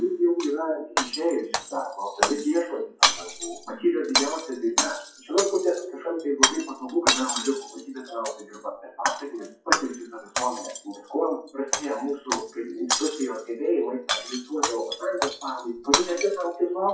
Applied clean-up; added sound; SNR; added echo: classical method WPE with log-MMSE.